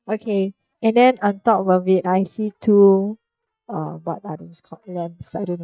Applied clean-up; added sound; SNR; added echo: neural mask model DeepFilterNet 3.